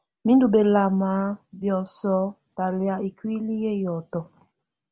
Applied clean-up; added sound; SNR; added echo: none; none; none; none.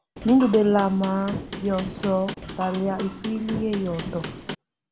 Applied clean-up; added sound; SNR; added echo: none; Hammer / Wood; 10 dB; none.